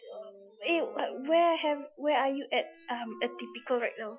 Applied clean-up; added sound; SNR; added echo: classical method Wiener filter.